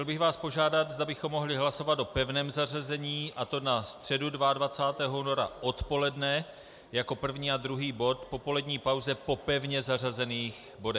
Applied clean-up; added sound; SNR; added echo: none; none; none; none.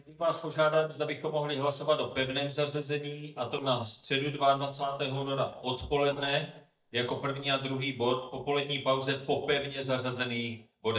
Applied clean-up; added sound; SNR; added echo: neural mask model DeepFilterNet 3.